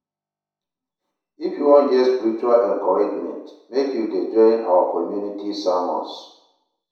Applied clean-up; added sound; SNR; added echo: none; none; none; reverberation time 0.7 s.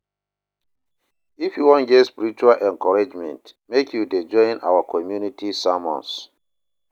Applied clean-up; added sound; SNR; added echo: none; none; none; none.